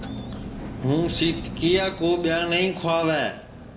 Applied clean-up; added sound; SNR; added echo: none; Engine; 11 dB; reverberation time 1.2 s.